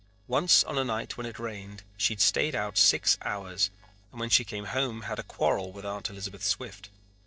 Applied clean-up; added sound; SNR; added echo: neural separator model SepFormer DNS4.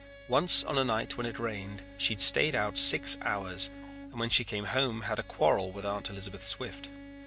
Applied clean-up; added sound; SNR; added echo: none; Bowed string instrument; 18 dB; none.